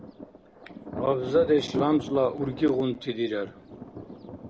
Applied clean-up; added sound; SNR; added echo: none; Thunder; 11 dB; none.